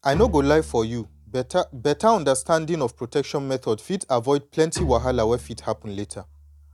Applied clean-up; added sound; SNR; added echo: none; Bowed string instrument; 14 dB; none.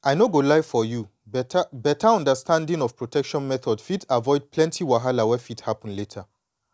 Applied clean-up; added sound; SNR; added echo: none; none; none; none.